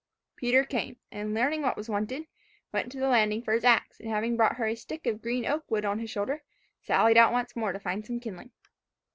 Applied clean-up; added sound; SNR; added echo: none; none; none; none.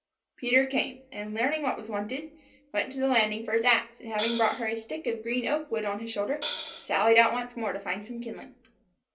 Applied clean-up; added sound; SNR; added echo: none; Hi-hat; 3 dB; reverberation time 0.3 s.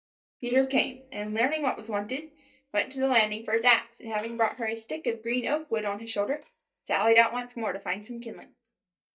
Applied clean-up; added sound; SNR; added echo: neural mask model DeepFilterNet 3.